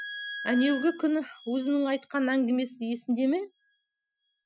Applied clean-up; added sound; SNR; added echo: classical method Wiener filter.